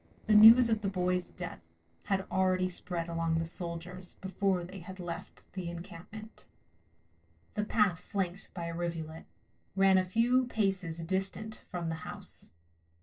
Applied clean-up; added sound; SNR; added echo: neural separator model SepFormer DNS4.